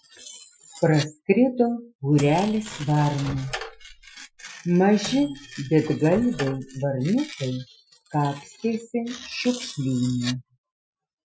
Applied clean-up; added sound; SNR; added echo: classical method Wiener filter.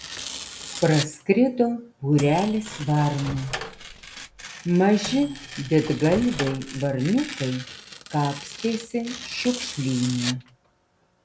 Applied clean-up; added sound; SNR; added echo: none; Tearing + Microwave oven; 12 dB; none.